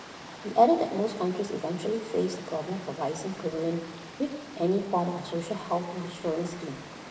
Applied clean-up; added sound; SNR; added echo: none; Water; 14 dB; reverberation time 1.2 s.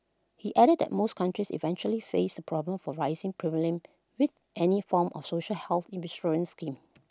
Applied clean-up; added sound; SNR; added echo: none; none; none; none.